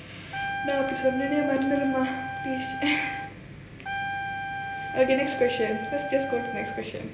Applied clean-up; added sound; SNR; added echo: none; Trumpet; 5 dB; reverberation time 0.8 s.